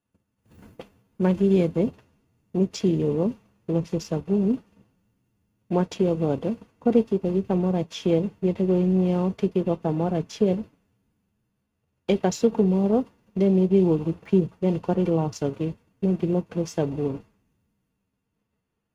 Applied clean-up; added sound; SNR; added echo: neural mask model RNNoise.